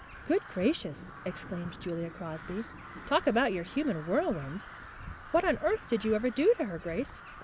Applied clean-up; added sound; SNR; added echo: none; Thunder + Crow; 14 dB; none.